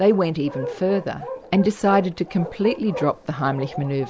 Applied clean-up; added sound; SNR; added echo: none; Bark; 12 dB; none.